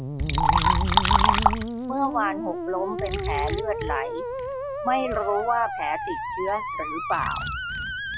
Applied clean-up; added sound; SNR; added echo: none; Musical instrument + Liquid; -4 dB; none.